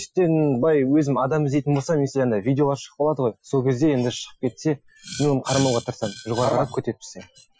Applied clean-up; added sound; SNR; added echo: classical method Wiener filter.